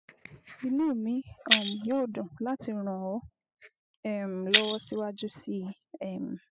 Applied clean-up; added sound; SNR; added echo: classical method spectral subtraction.